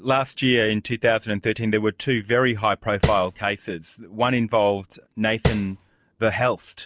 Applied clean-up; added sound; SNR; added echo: none; Tap; 3 dB; none.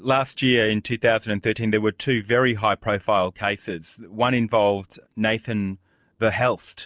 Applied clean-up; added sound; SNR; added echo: none; none; none; none.